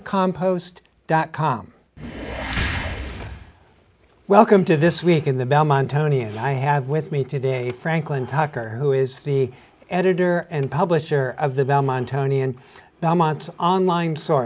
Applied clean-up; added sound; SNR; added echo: none; none; none; none.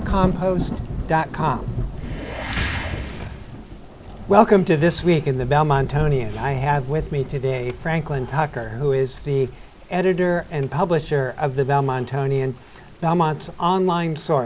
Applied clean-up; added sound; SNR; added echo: none; Thunder / Rain; 11 dB; none.